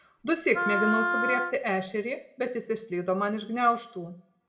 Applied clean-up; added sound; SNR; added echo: none; Wind instrument, woodwind instrument; 1 dB; reverberation time 0.4 s.